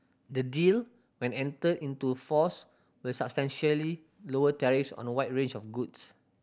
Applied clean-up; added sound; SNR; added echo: none; none; none; none.